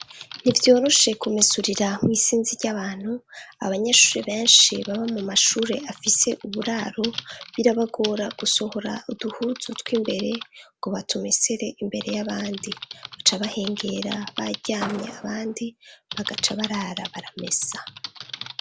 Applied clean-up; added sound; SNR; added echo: none; Typing + Car; 15 dB; none.